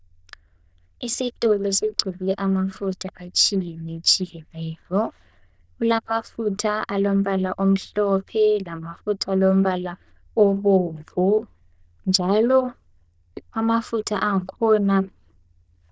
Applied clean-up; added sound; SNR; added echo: neural diffusion model UNIVERSE++.